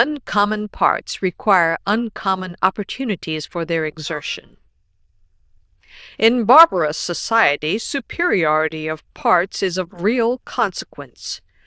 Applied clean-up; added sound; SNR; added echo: neural diffusion model UNIVERSE++.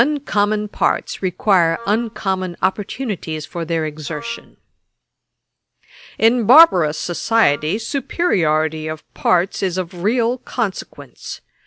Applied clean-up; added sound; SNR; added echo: none; Wind instrument, woodwind instrument; 20 dB; none.